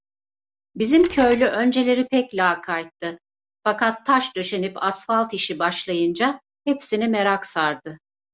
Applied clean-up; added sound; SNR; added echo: none; Telephone; 17 dB; none.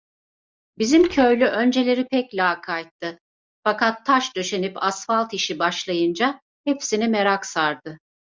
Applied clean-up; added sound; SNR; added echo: neural mask model DeepFilterNet 3.